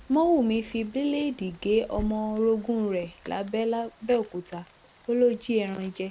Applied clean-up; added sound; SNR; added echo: none; Rain; 20 dB; none.